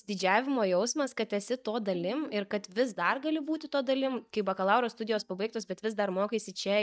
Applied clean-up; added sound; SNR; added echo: neural mask model DeepFilterNet 3.